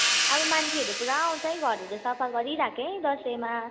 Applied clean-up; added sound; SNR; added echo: none; Cymbal; 2 dB; none.